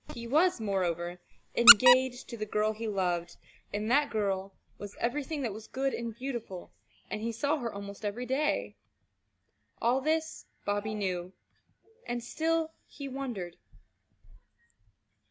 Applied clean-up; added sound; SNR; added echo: none; Squeak; -4 dB; none.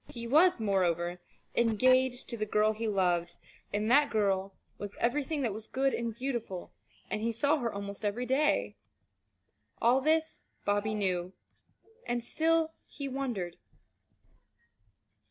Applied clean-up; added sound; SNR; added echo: neural separator model SepFormer DNS4.